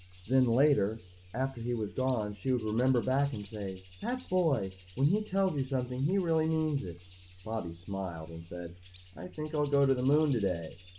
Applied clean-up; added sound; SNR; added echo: none; Bird; 18 dB; none.